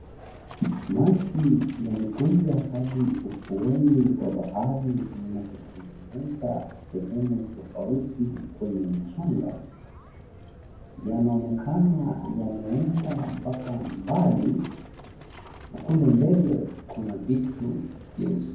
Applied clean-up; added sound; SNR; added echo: none; Livestock, farm animals, working animals; 18 dB; reverberation time 0.9 s.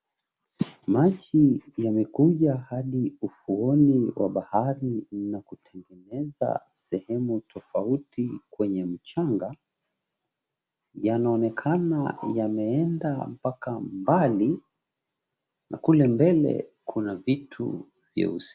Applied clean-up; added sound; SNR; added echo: none; none; none; none.